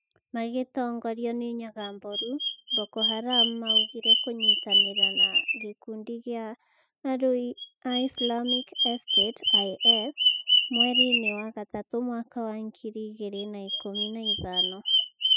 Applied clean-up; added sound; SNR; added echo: classical method spectral subtraction.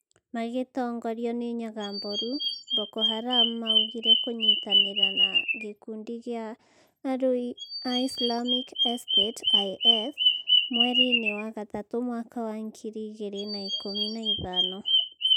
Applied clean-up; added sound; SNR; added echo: none; Bird vocalization, bird call, bird song; -5 dB; none.